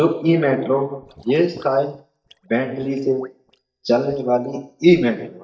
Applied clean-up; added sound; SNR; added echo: neural mask model DeepFilterNet 3.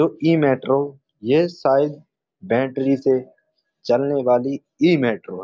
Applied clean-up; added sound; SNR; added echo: none; none; none; none.